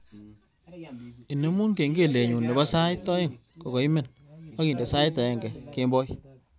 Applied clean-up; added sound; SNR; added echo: none; none; none; none.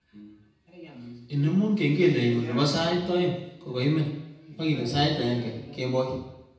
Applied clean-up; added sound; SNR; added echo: none; none; none; reverberation time 0.9 s.